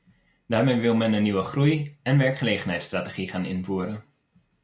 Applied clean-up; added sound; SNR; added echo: none; none; none; none.